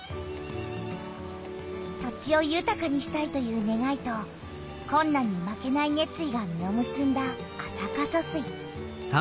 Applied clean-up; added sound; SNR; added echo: none; none; none; none.